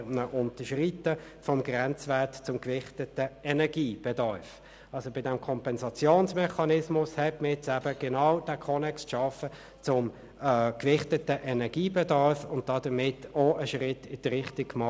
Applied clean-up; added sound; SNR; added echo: none; none; none; none.